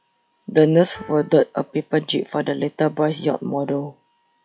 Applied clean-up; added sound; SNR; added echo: classical method log-MMSE.